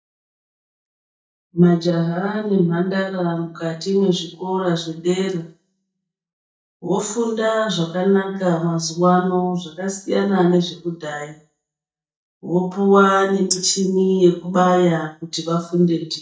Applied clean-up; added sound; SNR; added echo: neural mask model DeepFilterNet 3.